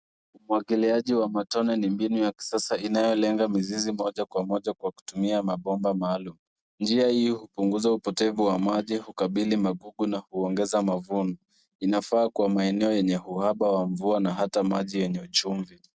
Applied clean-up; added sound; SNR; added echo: none; none; none; none.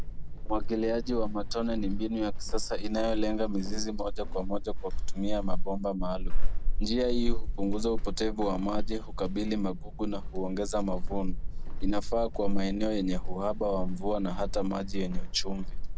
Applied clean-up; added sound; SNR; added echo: none; Squeak / Walk, footsteps; -5 dB; none.